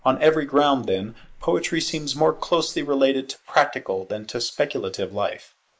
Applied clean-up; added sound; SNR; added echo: neural mask model Resemble Enhance denoiser.